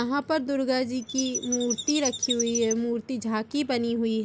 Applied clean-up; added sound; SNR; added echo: none; Chirp, tweet; 5 dB; none.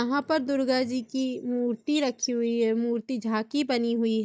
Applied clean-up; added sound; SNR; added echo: neural mask model DeepFilterNet 3.